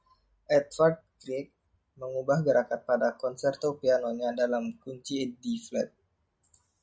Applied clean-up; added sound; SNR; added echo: none; none; none; none.